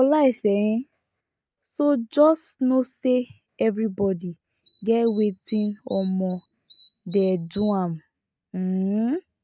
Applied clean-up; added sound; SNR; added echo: neural mask model RNNoise.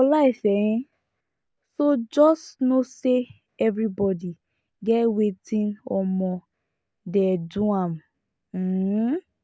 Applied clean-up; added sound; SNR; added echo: none; none; none; none.